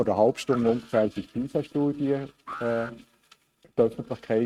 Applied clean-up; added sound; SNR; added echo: neural mask model RNNoise.